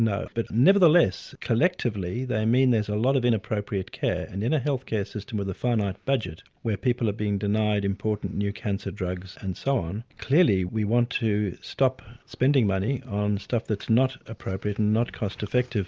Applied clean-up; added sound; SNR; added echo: none; none; none; none.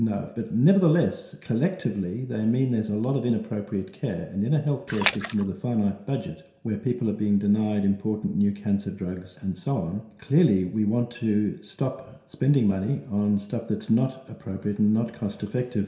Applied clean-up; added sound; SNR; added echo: none; Splash, splatter; 3 dB; reverberation time 0.7 s.